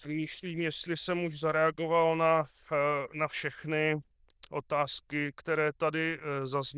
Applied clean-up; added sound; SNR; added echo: neural diffusion model UNIVERSE++.